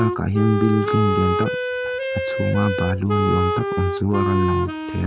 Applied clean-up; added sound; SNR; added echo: none; Wind instrument, woodwind instrument; 2 dB; none.